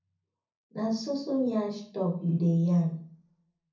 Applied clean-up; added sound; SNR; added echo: none; none; none; reverberation time 0.6 s.